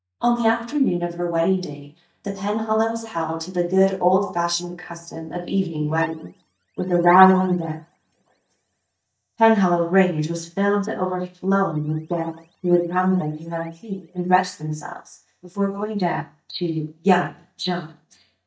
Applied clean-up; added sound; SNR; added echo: neural mask model DeepFilterNet 3.